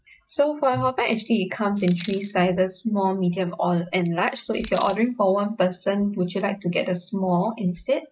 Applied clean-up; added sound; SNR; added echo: classical method log-MMSE.